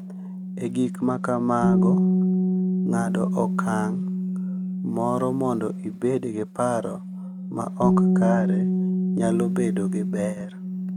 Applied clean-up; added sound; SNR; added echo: neural mask model RNNoise.